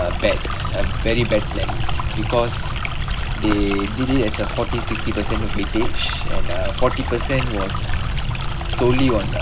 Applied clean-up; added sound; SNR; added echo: none; Stream; -2 dB; none.